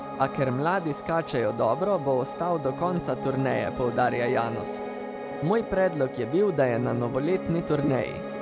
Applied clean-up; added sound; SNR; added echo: none; Piano; 8 dB; none.